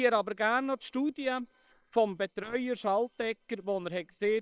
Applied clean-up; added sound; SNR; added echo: neural separator model SepFormer WHAM!.